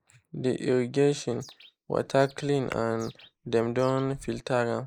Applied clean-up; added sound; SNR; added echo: neural mask model Resemble Enhance denoiser.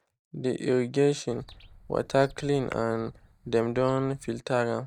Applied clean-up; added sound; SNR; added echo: neural mask model DeepFilterNet 3.